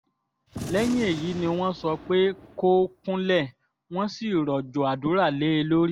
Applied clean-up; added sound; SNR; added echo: none; Gunshot, gunfire; 14 dB; none.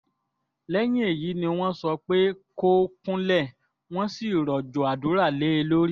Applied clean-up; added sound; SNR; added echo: none; none; none; none.